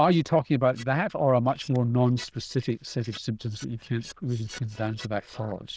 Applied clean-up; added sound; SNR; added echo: neural diffusion model UNIVERSE++.